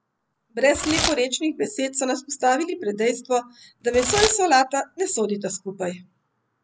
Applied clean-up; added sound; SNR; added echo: none; Packing tape, duct tape / Tearing; 8 dB; none.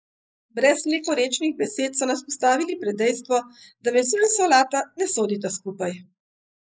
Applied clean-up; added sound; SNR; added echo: neural mask model Resemble Enhance denoiser.